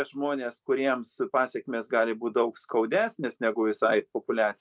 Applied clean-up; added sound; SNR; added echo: none; none; none; none.